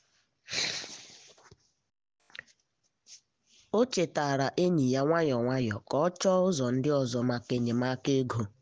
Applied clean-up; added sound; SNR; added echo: none; none; none; none.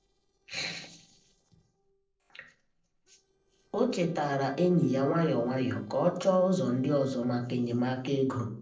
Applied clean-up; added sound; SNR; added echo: neural separator model SepFormer DNS4.